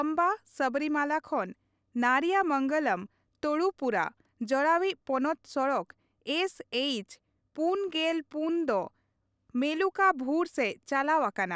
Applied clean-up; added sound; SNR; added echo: none; none; none; none.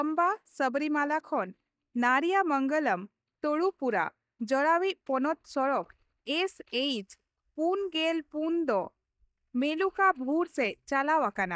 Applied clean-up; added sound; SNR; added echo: neural mask model DeepFilterNet 3.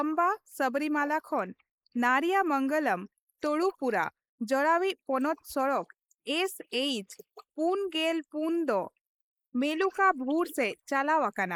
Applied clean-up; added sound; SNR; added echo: neural mask model Resemble Enhance denoiser.